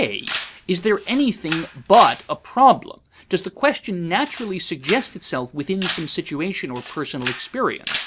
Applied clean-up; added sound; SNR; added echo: none; Camera; 13 dB; none.